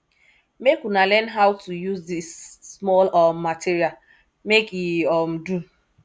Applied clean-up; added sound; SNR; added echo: none; none; none; none.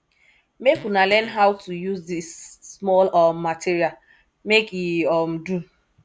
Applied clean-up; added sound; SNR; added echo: none; Fart; 19 dB; none.